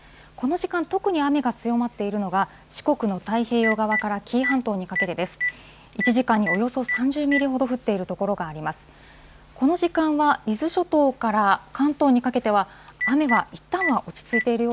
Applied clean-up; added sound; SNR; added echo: none; Telephone; 10 dB; none.